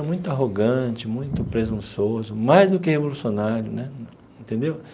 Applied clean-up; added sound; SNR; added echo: none; none; none; none.